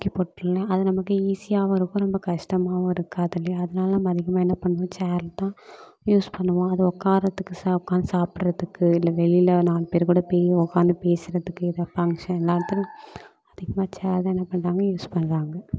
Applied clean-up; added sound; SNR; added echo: none; none; none; none.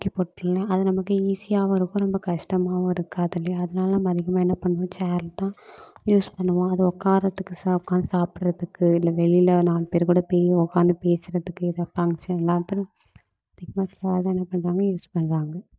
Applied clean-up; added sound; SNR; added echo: neural mask model DeepFilterNet 3.